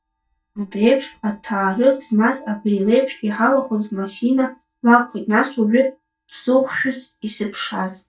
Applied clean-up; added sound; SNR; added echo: neural mask model DeepFilterNet 3.